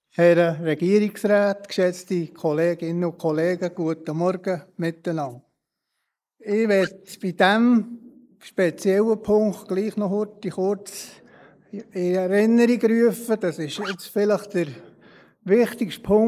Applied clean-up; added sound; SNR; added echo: neural mask model Resemble Enhance denoiser.